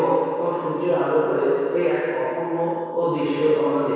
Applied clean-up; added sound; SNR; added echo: none; none; none; reverberation time 2.2 s.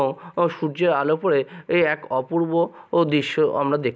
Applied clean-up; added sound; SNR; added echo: none; none; none; none.